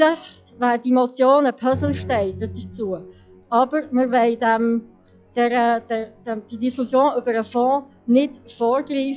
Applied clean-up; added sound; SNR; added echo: classical method log-MMSE.